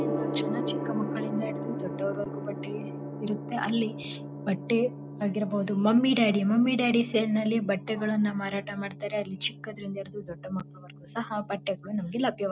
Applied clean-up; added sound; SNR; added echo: none; Gong; 8 dB; none.